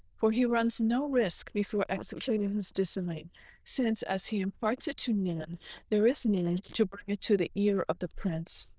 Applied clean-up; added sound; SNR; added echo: neural diffusion model UNIVERSE++.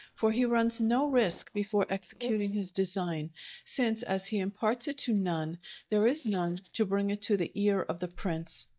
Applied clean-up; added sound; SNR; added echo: neural mask model DeepFilterNet 3.